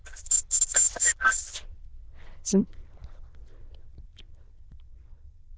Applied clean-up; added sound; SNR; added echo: neural diffusion model UNIVERSE++.